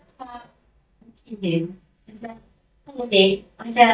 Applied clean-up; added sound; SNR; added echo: neural mask model DeepFilterNet 3.